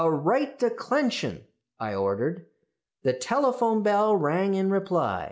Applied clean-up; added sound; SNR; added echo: none; none; none; none.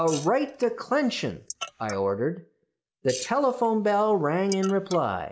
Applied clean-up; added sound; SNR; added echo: neural mask model Resemble Enhance denoiser.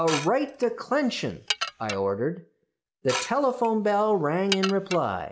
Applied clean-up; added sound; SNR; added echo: none; Dishes, pots, and pans / Glass; 9 dB; none.